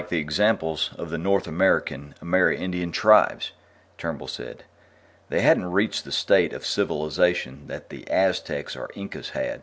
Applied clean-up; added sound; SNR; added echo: none; none; none; none.